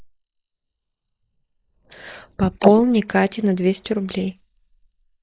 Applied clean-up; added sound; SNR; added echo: neural mask model Resemble Enhance denoiser.